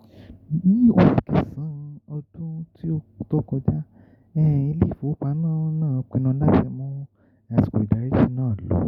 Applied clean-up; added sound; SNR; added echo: none; none; none; none.